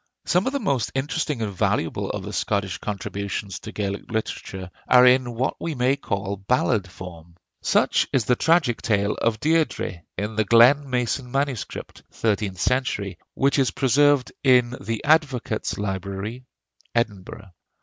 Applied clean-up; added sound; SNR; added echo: none; none; none; none.